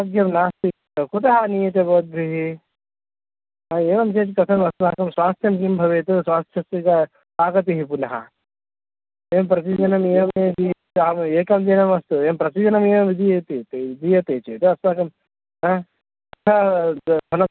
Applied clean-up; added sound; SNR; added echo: none; none; none; none.